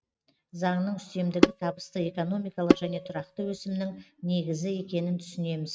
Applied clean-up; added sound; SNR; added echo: neural mask model RNNoise.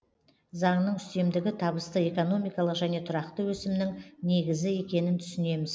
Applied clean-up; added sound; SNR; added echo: none; none; none; none.